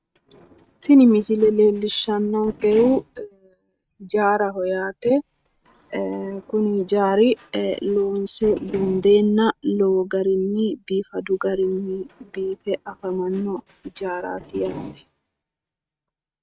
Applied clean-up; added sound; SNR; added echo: neural mask model RNNoise.